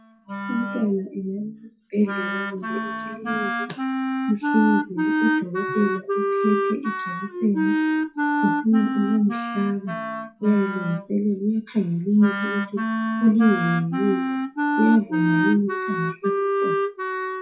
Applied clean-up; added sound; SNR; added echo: classical method WPE with log-MMSE.